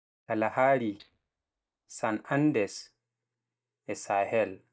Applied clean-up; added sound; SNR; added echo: neural mask model DeepFilterNet 3.